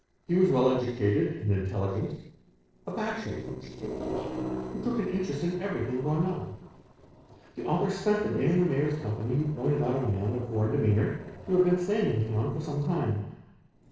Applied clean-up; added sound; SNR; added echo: neural separator model SepFormer DNS4.